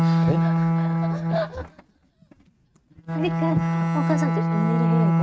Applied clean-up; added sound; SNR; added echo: neural mask model RNNoise.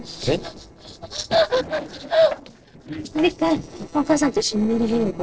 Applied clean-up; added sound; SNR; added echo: neural separator model SepFormer DNS4.